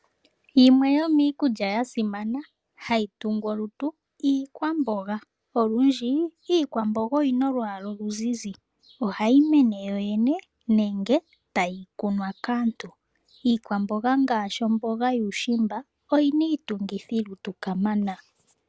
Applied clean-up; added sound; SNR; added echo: none; none; none; none.